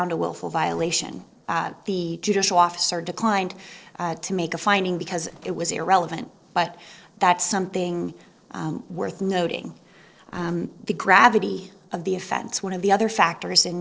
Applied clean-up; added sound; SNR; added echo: neural separator model SepFormer DNS4.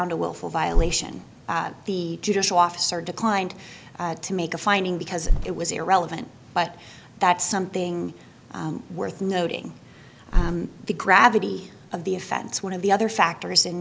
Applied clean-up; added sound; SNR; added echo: none; Bird; 4 dB; none.